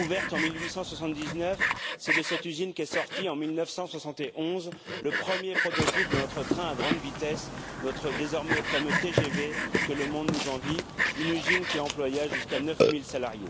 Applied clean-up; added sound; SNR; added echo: none; Sawing + Burping, eructation; -1 dB; none.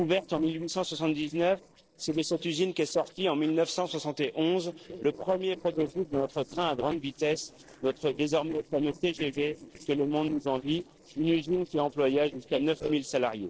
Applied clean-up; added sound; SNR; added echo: neural separator model SepFormer DNS4.